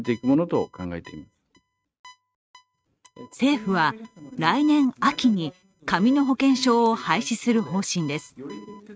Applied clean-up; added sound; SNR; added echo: neural mask model RNNoise.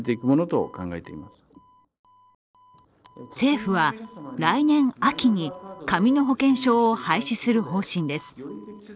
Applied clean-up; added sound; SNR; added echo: neural separator model SepFormer DNS4.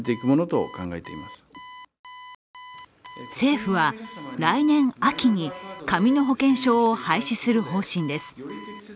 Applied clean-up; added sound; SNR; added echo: none; Alarm; 20 dB; none.